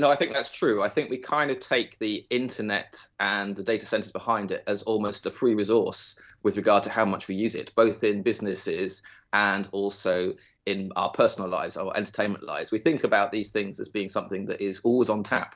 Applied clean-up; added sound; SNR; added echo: none; none; none; none.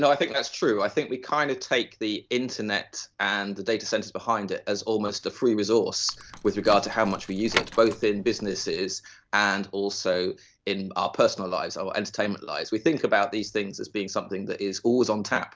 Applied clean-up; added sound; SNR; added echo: none; Door / Car; 10 dB; none.